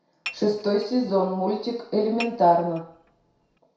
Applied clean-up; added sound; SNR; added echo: none; Dishes, pots, and pans / Chink, clink; 17 dB; reverberation time 0.6 s.